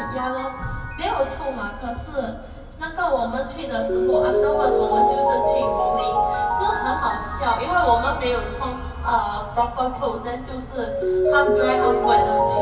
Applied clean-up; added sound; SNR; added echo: none; Mallet percussion; -1 dB; reverberation time 2.3 s.